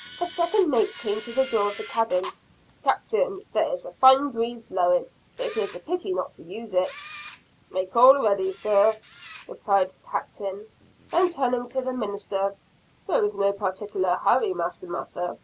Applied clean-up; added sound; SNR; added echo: none; Camera; 15 dB; none.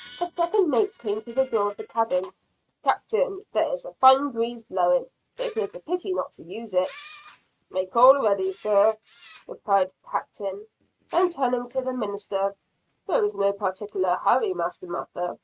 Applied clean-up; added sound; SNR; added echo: neural mask model RNNoise.